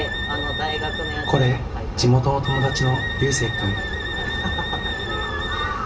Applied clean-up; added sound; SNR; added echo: none; Wind instrument, woodwind instrument; 7 dB; reverberation time 0.3 s.